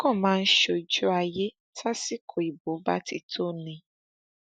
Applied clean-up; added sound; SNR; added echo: none; none; none; none.